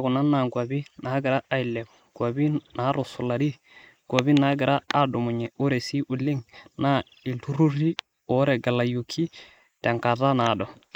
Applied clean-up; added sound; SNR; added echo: neural mask model Resemble Enhance denoiser.